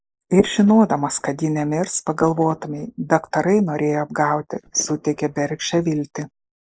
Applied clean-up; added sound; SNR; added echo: neural mask model Resemble Enhance denoiser.